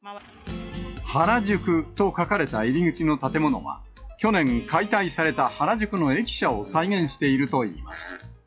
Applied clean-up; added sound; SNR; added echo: classical method log-MMSE.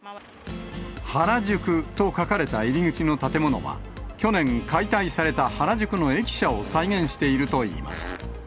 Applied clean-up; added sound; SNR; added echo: none; Fart; 17 dB; none.